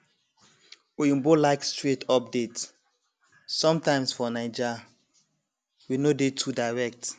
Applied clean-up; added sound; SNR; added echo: none; none; none; none.